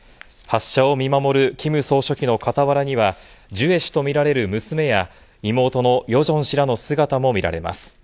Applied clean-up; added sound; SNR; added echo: none; none; none; none.